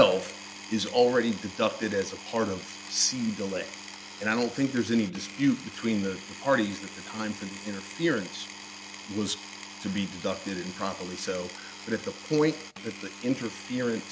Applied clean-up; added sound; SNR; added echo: none; Power tool; 13 dB; none.